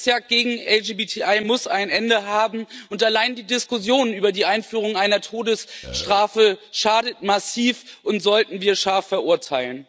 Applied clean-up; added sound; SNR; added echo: none; Burping, eructation; 14 dB; none.